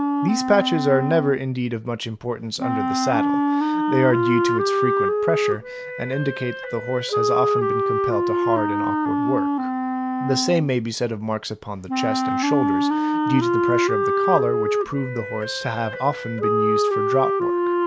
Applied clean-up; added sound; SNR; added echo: none; Wind instrument, woodwind instrument; -2 dB; none.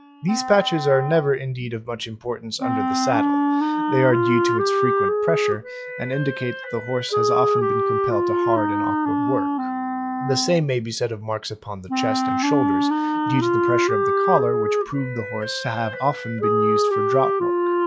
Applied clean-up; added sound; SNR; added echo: classical method log-MMSE.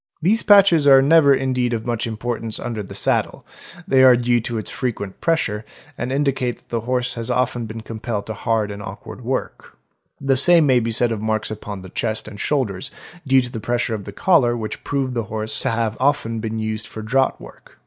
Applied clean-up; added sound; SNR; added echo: none; none; none; none.